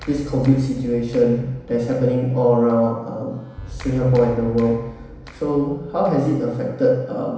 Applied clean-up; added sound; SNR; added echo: none; Clapping; 19 dB; reverberation time 1.0 s.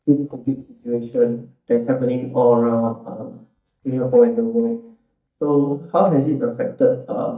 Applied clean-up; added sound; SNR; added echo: neural mask model DeepFilterNet 3.